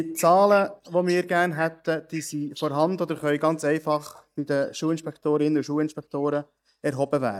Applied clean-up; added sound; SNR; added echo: neural mask model DeepFilterNet 3.